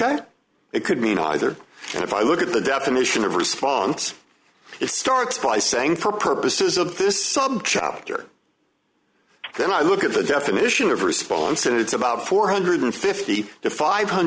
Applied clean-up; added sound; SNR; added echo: none; none; none; none.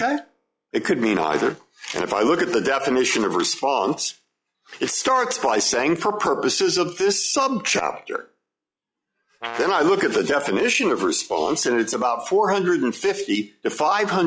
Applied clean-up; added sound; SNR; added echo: classical method log-MMSE.